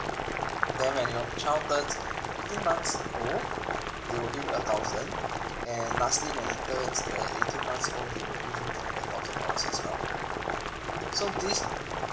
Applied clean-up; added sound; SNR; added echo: none; Boiling; -2 dB; reverberation time 0.3 s.